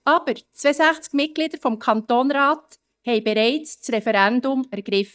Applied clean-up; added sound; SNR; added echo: neural mask model DeepFilterNet 3.